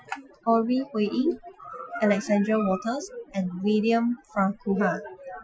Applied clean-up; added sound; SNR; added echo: classical method Wiener filter.